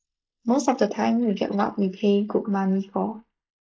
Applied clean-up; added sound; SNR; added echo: neural mask model Resemble Enhance denoiser.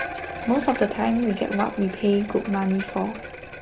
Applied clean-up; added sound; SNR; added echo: none; Bicycle; 10 dB; none.